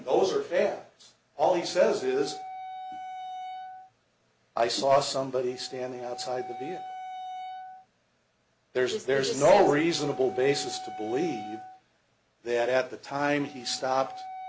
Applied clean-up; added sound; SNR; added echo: none; Wind instrument, woodwind instrument; 14 dB; none.